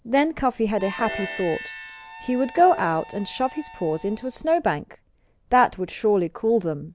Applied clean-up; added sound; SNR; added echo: none; Harmonica + Piano; 13 dB; none.